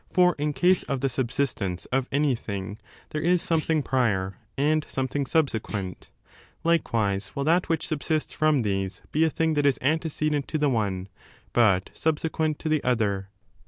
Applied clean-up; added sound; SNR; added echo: none; Thump, thud; 17 dB; none.